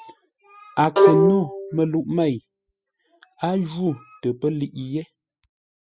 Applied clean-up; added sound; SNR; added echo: classical method spectral subtraction.